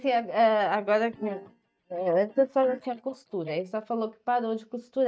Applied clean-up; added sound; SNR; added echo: neural mask model DeepFilterNet 3.